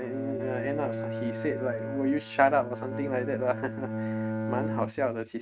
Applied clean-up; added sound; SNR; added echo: neural mask model RNNoise.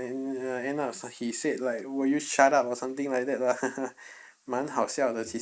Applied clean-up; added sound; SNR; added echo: neural mask model Resemble Enhance denoiser.